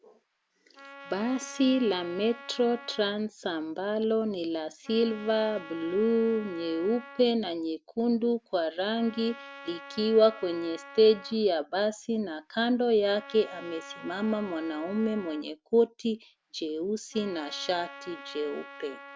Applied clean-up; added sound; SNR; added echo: none; Trumpet; 19 dB; none.